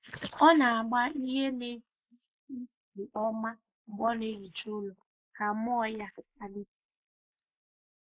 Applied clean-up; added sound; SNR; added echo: neural mask model Resemble Enhance denoiser.